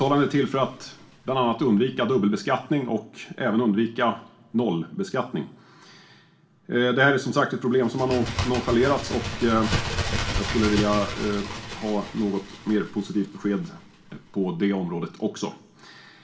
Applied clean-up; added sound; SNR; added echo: none; Bird; 10 dB; reverberation time 0.8 s.